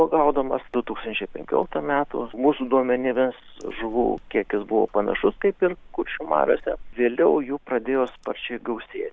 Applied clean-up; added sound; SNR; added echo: none; none; none; none.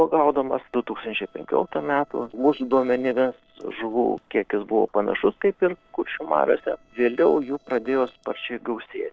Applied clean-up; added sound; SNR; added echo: neural separator model SepFormer DNS4.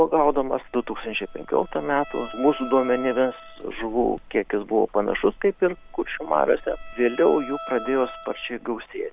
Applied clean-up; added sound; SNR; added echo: none; Bowed string instrument; 17 dB; none.